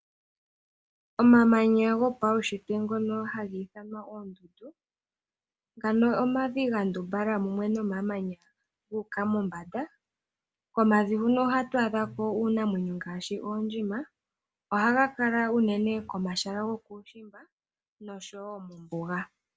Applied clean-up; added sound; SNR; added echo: none; none; none; none.